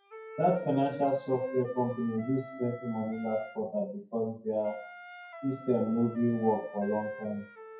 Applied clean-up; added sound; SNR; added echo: classical method WPE with log-MMSE.